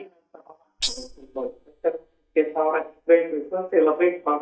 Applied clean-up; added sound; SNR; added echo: neural mask model DeepFilterNet 3.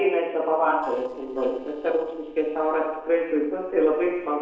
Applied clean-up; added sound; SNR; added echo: neural separator model SepFormer DNS4.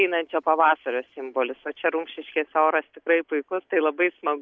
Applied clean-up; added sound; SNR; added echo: none; none; none; none.